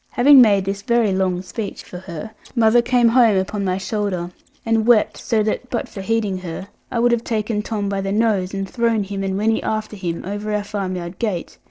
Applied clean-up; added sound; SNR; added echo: neural separator model SepFormer DNS4.